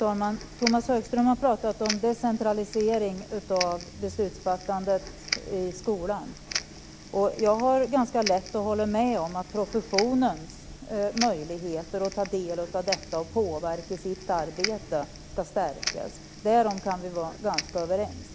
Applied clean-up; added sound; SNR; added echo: none; Crackle; 11 dB; none.